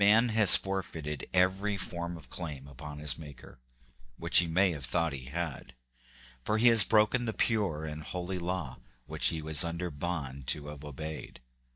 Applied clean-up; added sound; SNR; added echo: neural mask model DeepFilterNet 3.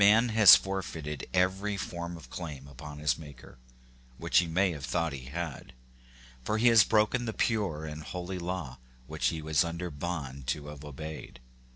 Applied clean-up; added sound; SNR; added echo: none; none; none; none.